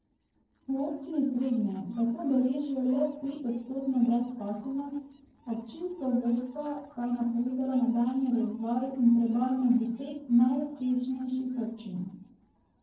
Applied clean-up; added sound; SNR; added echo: neural separator model SepFormer DNS4.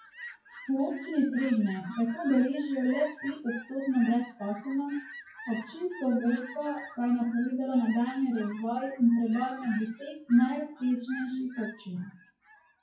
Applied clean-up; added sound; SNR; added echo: classical method WPE with log-MMSE.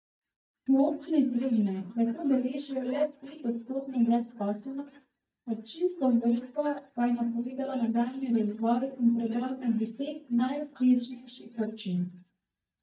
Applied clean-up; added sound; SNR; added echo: neural mask model DeepFilterNet 3.